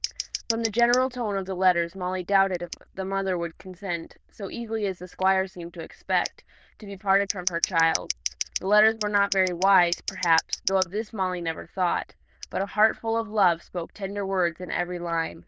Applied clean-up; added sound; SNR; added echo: neural diffusion model UNIVERSE++.